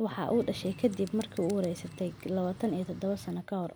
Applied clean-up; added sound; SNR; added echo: none; Bird; 16 dB; none.